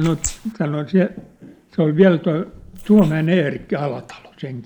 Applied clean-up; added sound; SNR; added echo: neural mask model Resemble Enhance denoiser.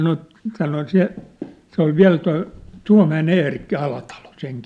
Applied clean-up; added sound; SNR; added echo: none; none; none; none.